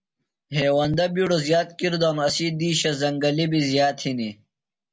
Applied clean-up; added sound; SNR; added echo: none; none; none; none.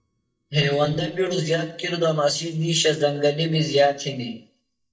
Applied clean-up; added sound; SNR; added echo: neural mask model DeepFilterNet 3.